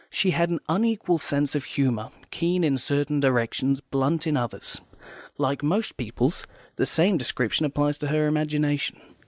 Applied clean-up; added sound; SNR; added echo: none; none; none; none.